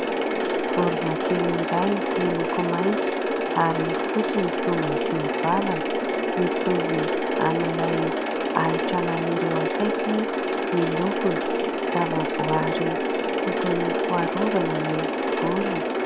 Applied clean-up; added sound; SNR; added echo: none; Mechanisms; -3 dB; none.